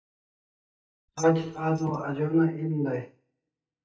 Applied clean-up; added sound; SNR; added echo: neural mask model DeepFilterNet 3.